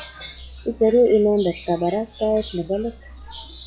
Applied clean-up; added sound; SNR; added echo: classical method log-MMSE.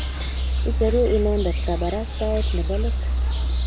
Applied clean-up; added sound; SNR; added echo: none; Bird vocalization, bird call, bird song; -3 dB; none.